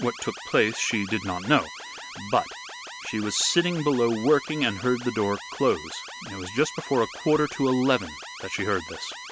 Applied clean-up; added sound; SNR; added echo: none; Alarm; 13 dB; none.